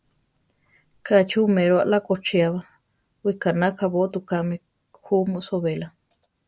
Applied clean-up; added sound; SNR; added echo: none; none; none; none.